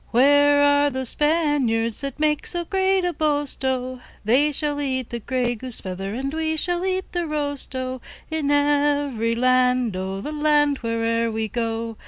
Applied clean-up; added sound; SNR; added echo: none; none; none; none.